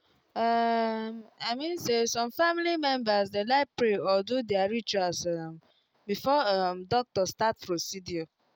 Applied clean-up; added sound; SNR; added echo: none; none; none; none.